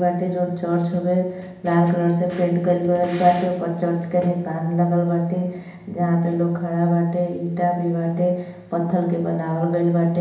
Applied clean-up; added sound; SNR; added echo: none; none; none; reverberation time 0.8 s.